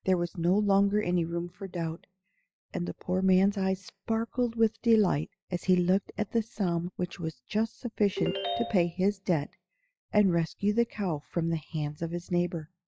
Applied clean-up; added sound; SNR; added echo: classical method log-MMSE.